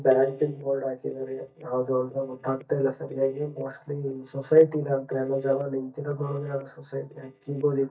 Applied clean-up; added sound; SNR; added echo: neural mask model DeepFilterNet 3.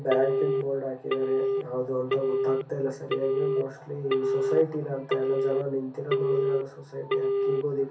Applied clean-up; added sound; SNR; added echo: none; Telephone; -2 dB; reverberation time 0.3 s.